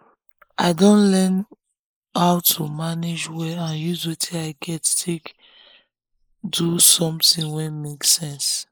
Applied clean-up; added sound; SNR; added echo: neural mask model Resemble Enhance denoiser.